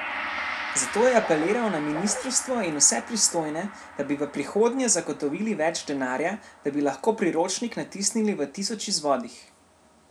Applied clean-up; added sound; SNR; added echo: none; Gong + Bark; 12 dB; none.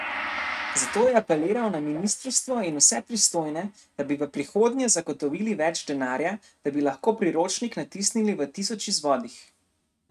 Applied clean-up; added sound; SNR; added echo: neural mask model RNNoise.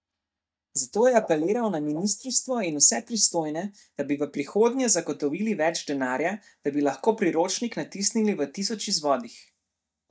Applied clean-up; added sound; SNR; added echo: neural mask model DeepFilterNet 3.